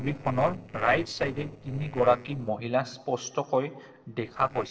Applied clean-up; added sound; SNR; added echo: neural separator model SepFormer DNS4.